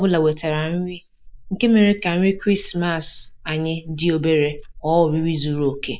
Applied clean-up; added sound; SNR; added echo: neural mask model Resemble Enhance denoiser.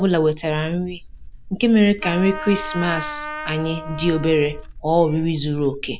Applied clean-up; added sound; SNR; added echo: none; Clock + Trumpet; 12 dB; none.